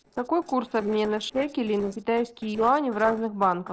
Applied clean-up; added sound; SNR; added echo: neural separator model SepFormer DNS4.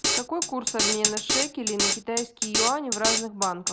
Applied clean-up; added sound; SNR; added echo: none; Drum kit; -3 dB; none.